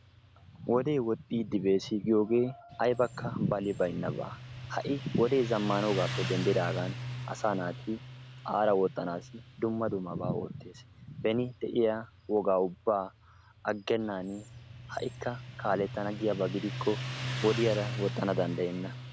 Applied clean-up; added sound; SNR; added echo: none; Motorcycle; 10 dB; none.